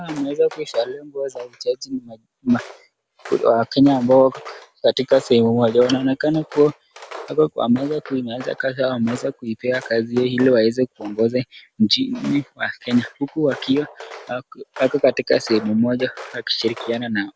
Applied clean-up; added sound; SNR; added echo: none; Walk, footsteps; 19 dB; none.